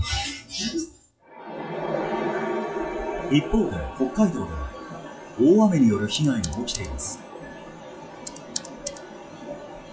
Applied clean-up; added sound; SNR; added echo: classical method WPE with log-MMSE.